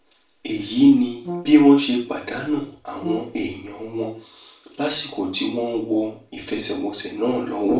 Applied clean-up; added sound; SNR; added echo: none; Brass instrument; 13 dB; reverberation time 0.3 s.